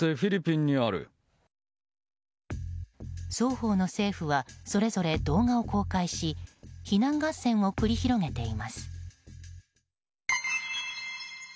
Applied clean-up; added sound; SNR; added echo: none; none; none; none.